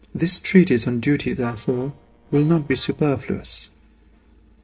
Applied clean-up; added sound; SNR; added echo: neural separator model SepFormer DNS4.